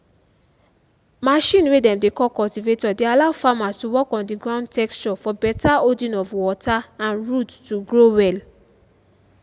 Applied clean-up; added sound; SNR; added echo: none; none; none; none.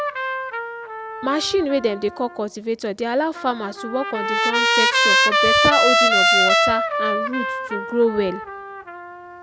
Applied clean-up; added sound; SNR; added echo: none; Trumpet; -4 dB; none.